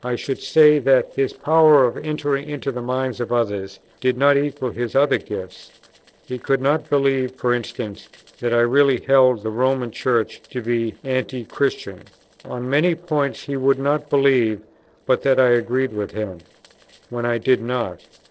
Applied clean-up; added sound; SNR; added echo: neural separator model SepFormer DNS4.